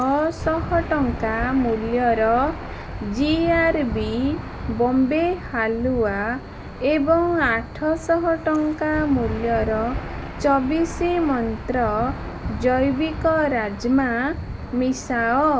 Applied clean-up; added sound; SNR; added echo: none; Engine / Aircraft; 9 dB; none.